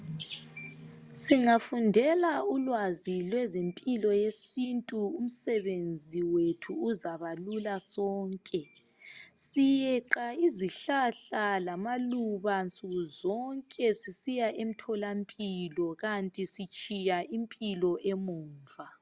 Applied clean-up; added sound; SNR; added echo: none; none; none; none.